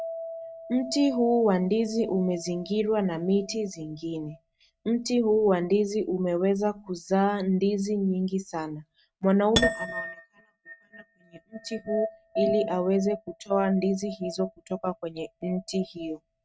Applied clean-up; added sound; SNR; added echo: neural mask model RNNoise.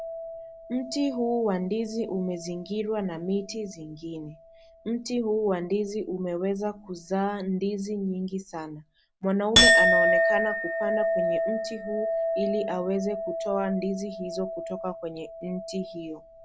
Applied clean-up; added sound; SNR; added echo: none; Chink, clink; -1 dB; none.